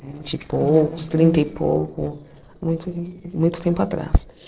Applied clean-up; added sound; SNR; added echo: neural separator model SepFormer DNS4.